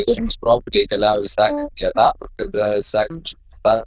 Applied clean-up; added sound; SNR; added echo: neural diffusion model UNIVERSE++.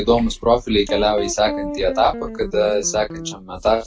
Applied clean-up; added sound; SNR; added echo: none; Guitar; 11 dB; none.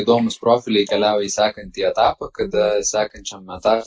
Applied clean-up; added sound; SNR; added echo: neural mask model Resemble Enhance denoiser.